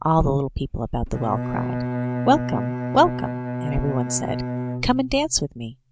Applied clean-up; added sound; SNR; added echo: none; Bowed string instrument; 5 dB; none.